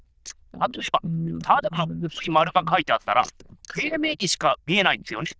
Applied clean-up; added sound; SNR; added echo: neural diffusion model UNIVERSE++.